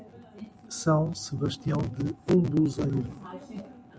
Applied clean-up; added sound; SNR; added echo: none; none; none; none.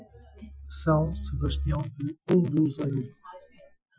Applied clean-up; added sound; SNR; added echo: classical method Wiener filter.